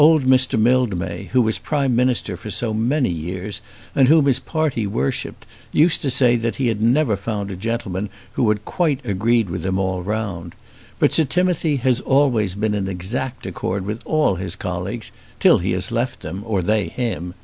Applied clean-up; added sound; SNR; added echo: none; none; none; none.